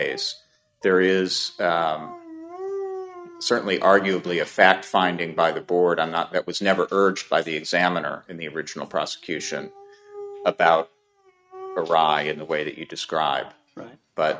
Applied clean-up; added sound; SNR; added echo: neural mask model RNNoise.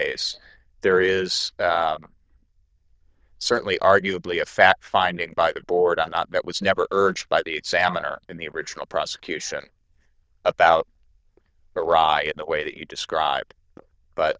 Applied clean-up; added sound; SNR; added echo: neural diffusion model UNIVERSE++.